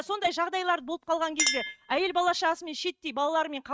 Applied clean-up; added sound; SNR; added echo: neural mask model RNNoise.